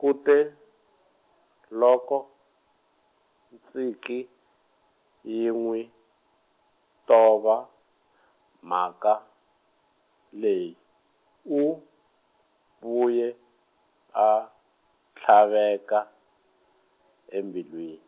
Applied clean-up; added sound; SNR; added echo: none; none; none; none.